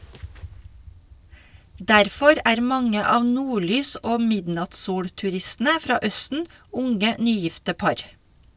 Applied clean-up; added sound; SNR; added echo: none; none; none; none.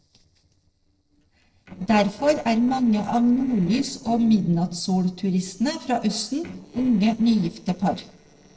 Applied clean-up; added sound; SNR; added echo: neural separator model SepFormer DNS4.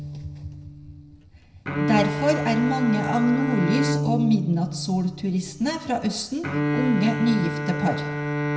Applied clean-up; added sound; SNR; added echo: none; Bowed string instrument; 3 dB; reverberation time 0.7 s.